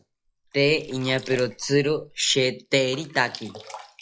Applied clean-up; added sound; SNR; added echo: classical method log-MMSE.